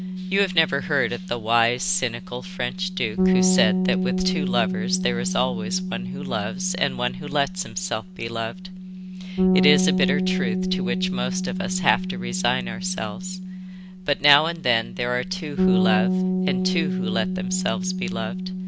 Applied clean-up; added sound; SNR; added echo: none; Bass guitar; -1 dB; none.